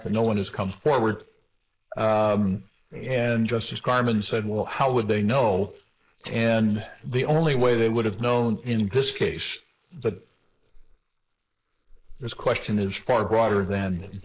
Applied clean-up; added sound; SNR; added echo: neural mask model Resemble Enhance denoiser.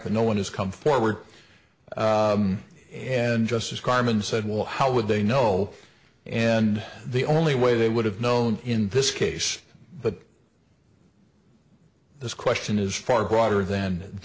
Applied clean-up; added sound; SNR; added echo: none; none; none; none.